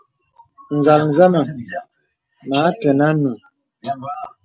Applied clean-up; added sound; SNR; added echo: none; none; none; none.